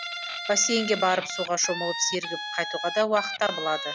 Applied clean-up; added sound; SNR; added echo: none; Guitar; 7 dB; none.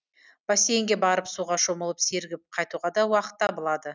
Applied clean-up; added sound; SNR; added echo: none; none; none; none.